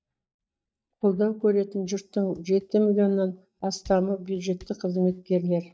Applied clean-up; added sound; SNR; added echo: neural mask model DeepFilterNet 3.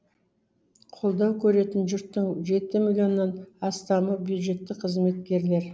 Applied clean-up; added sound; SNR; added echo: none; none; none; none.